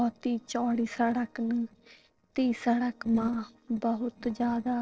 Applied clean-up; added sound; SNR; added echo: neural separator model SepFormer DNS4.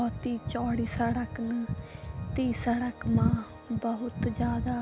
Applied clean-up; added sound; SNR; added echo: none; Organ; 19 dB; none.